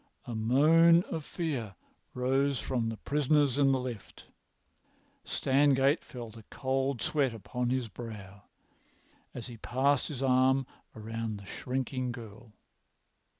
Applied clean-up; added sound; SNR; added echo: none; none; none; none.